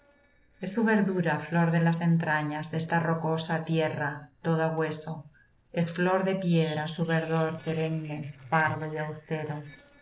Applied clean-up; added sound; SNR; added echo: neural separator model SepFormer DNS4.